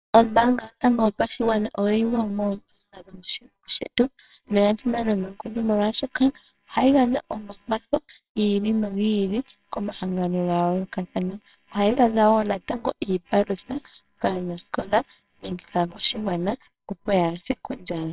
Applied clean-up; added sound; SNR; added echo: neural separator model SepFormer WHAMR!.